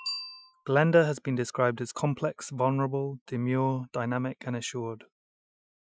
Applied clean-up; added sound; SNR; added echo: classical method Wiener filter.